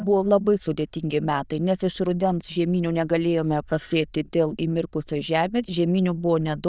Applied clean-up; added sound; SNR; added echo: neural diffusion model UNIVERSE++.